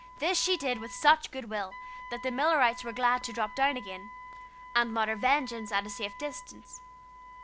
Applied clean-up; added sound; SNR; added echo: none; Wind instrument, woodwind instrument; 15 dB; none.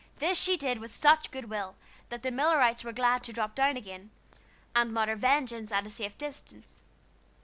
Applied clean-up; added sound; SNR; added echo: none; none; none; none.